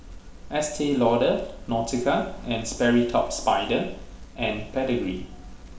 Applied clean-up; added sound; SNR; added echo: none; Crackle; 15 dB; reverberation time 0.6 s.